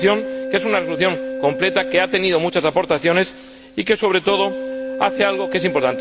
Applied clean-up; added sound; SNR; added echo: none; Keyboard (musical); 8 dB; none.